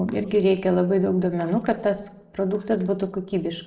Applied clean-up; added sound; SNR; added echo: neural separator model SepFormer DNS4.